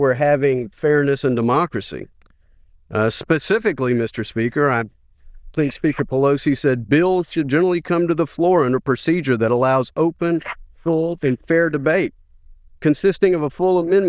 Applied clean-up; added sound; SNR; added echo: neural diffusion model UNIVERSE++.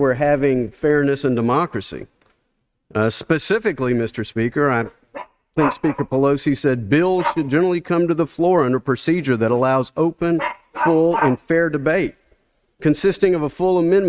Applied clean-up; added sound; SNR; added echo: neural mask model RNNoise.